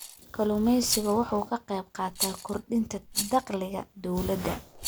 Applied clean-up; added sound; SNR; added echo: none; Rattle; 10 dB; none.